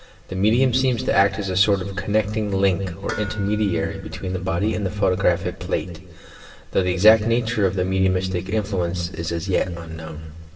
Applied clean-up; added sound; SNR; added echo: none; Dishes, pots, and pans; 16 dB; reverberation time 1.3 s.